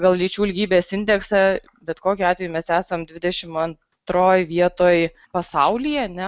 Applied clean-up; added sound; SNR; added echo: none; none; none; none.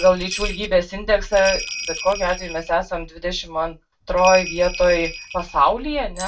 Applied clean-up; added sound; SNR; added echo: none; Bell; 12 dB; reverberation time 0.1 s.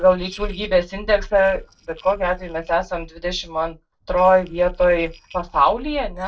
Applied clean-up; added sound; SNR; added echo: neural separator model SepFormer DNS4.